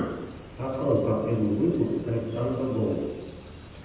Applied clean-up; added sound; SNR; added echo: none; Chirp, tweet; 19 dB; reverberation time 1.0 s.